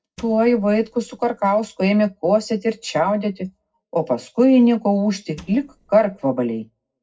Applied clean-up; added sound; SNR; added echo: neural separator model SepFormer DNS4.